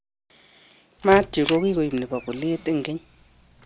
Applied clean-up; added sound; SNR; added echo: none; Squeak; 15 dB; none.